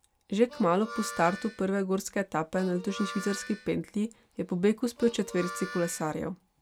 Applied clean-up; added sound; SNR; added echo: none; Harmonica; 14 dB; none.